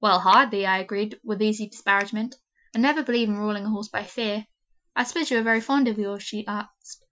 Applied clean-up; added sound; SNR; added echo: classical method Wiener filter.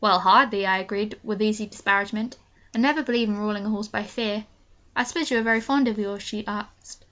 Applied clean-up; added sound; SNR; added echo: none; none; none; none.